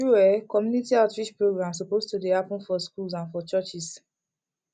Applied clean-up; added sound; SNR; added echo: none; none; none; none.